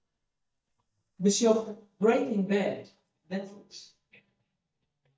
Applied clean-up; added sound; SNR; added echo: neural mask model DeepFilterNet 3.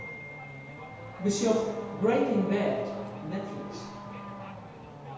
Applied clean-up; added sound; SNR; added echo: none; Race car, auto racing / Accelerating, revving, vroom; 9 dB; reverberation time 1.1 s.